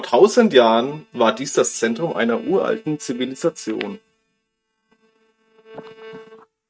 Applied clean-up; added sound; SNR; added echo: neural mask model RNNoise.